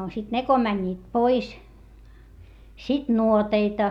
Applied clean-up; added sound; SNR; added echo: none; none; none; none.